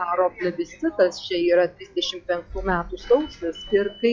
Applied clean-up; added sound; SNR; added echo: classical method log-MMSE.